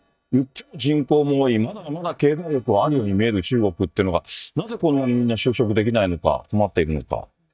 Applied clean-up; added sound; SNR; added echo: neural mask model DeepFilterNet 3.